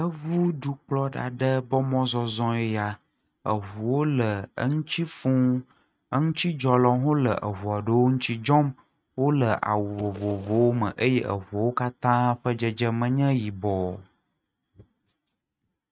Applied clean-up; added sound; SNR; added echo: neural mask model RNNoise.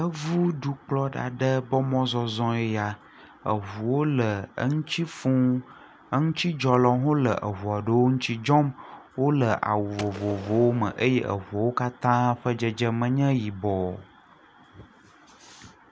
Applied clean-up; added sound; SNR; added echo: none; Gunshot, gunfire; 17 dB; none.